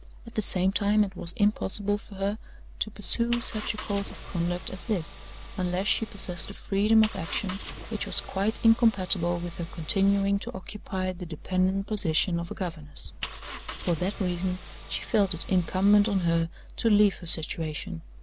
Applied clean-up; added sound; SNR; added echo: none; Engine; 15 dB; none.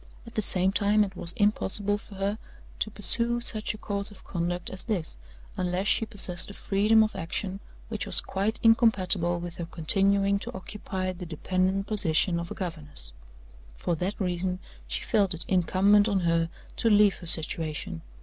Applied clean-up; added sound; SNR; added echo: none; none; none; none.